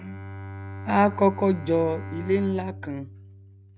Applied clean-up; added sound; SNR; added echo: none; Bowed string instrument; 11 dB; none.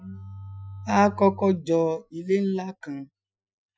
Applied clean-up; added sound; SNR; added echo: classical method Wiener filter.